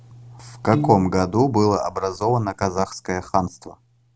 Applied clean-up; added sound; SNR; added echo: none; Piano; 7 dB; none.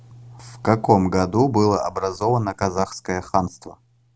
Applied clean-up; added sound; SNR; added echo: none; none; none; none.